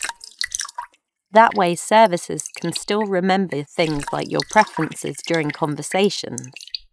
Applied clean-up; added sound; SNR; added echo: neural mask model RNNoise.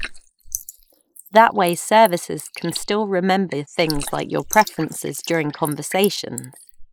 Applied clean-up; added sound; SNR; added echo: neural mask model Resemble Enhance denoiser.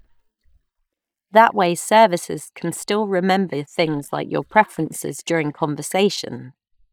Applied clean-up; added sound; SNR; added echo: neural mask model DeepFilterNet 3.